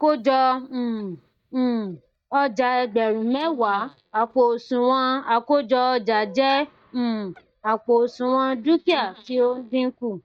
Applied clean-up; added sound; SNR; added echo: neural mask model DeepFilterNet 3.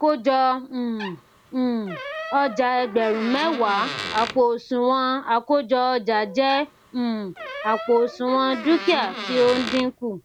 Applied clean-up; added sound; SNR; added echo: none; Door; 13 dB; none.